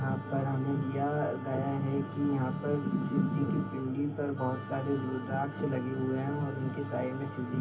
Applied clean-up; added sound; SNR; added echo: none; Wind instrument, woodwind instrument; 15 dB; reverberation time 0.3 s.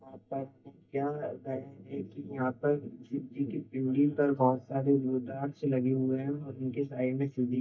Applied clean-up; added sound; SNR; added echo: neural mask model DeepFilterNet 3.